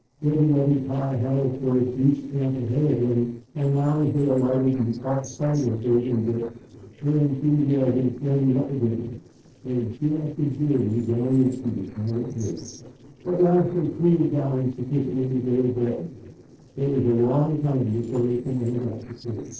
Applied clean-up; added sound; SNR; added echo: neural separator model SepFormer DNS4.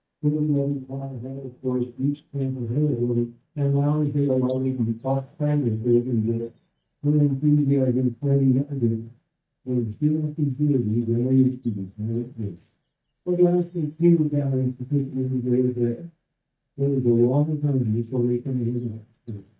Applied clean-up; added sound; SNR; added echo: neural mask model DeepFilterNet 3.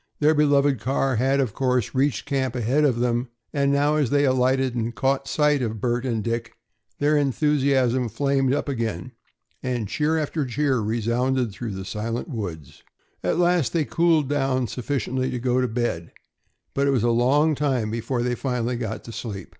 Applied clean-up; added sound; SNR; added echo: none; none; none; none.